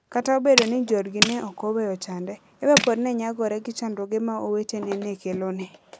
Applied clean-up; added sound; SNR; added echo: none; Tools; 4 dB; none.